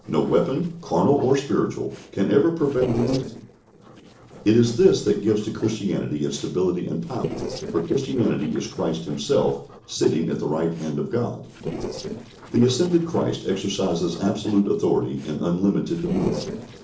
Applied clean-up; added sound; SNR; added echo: neural separator model SepFormer DNS4.